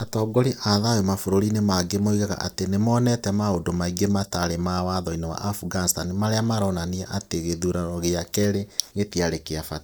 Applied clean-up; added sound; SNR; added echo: neural mask model Resemble Enhance denoiser.